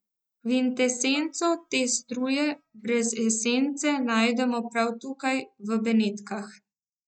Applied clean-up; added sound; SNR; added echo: neural mask model DeepFilterNet 3.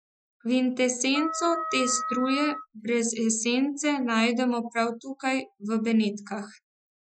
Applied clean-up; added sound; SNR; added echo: classical method Wiener filter.